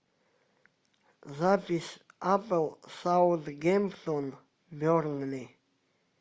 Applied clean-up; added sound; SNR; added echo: none; none; none; none.